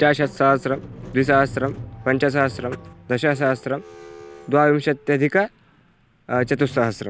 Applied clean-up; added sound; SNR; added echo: none; Squeak; 17 dB; none.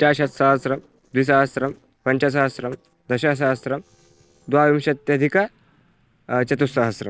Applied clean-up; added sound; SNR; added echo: neural separator model SepFormer DNS4.